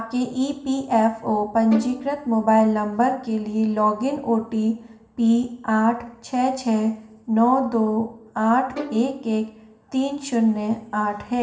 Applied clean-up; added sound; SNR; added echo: none; Bowed string instrument; 16 dB; reverberation time 0.8 s.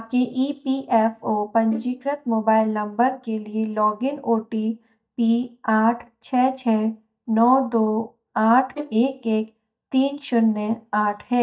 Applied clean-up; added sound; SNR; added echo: neural mask model DeepFilterNet 3.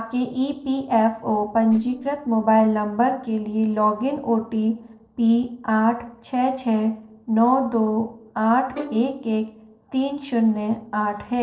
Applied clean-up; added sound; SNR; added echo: neural separator model SepFormer DNS4.